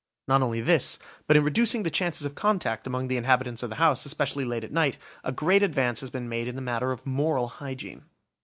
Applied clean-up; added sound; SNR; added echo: none; none; none; none.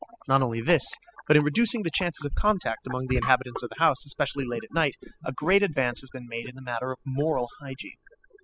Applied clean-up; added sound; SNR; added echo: classical method spectral subtraction.